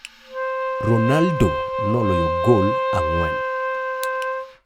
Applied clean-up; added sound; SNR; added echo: none; Wind instrument, woodwind instrument; 1 dB; none.